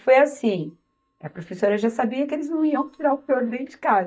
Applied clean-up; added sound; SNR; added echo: neural mask model DeepFilterNet 3.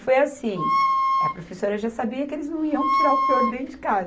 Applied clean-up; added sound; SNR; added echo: none; Wind instrument, woodwind instrument; -2 dB; none.